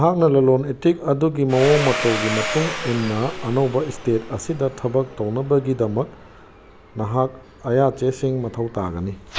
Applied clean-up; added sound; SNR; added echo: none; Domestic sounds, home sounds; 11 dB; none.